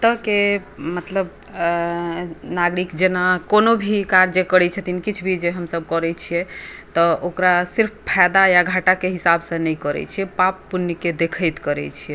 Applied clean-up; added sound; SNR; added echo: none; none; none; none.